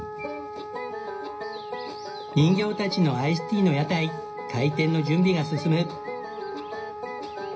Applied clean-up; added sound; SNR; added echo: none; Wind instrument, woodwind instrument; 11 dB; reverberation time 0.4 s.